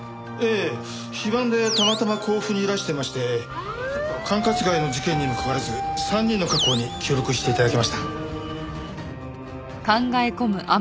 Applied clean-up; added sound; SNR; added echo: none; Animal; 9 dB; none.